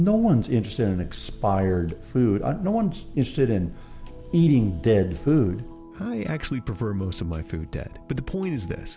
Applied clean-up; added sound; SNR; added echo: none; none; none; none.